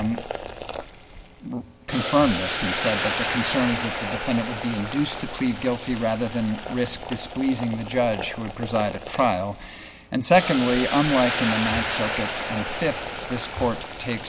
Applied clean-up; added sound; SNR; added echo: none; Boiling; 4 dB; none.